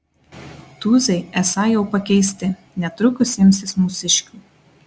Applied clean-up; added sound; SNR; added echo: none; none; none; none.